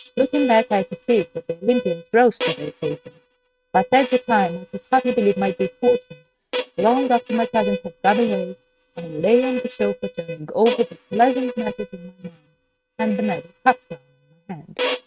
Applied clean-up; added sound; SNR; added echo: neural mask model RNNoise.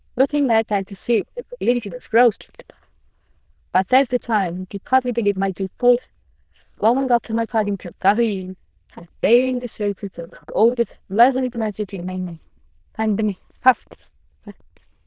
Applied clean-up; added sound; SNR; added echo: neural diffusion model UNIVERSE++.